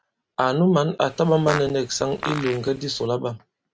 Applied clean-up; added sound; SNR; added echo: none; Fart; 10 dB; none.